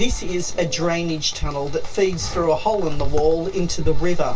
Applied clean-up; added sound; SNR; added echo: none; Wind instrument, woodwind instrument; 20 dB; reverberation time 0.2 s.